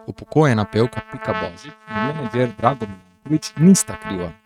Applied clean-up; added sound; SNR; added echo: neural mask model RNNoise.